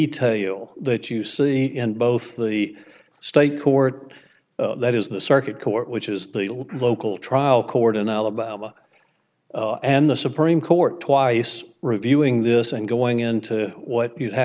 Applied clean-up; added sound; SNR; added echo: none; none; none; none.